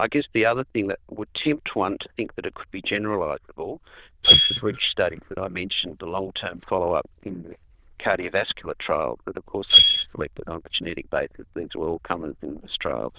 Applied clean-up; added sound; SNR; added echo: neural diffusion model UNIVERSE++.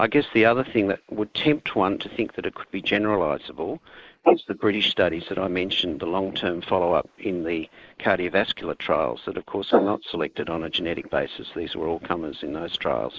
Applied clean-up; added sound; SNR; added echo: neural mask model Resemble Enhance denoiser.